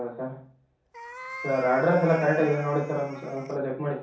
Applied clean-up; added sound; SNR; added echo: none; Meow; 16 dB; reverberation time 0.6 s.